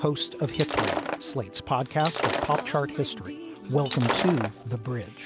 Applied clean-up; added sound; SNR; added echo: none; Shatter; 3 dB; none.